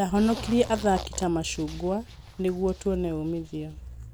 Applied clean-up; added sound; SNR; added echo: none; Zipper (clothing); 18 dB; none.